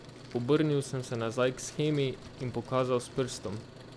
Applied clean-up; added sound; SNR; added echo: none; Truck; 16 dB; none.